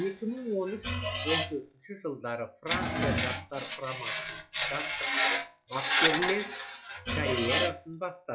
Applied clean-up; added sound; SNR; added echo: classical method log-MMSE.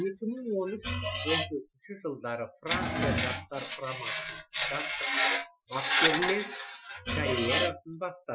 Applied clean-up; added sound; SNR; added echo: classical method Wiener filter.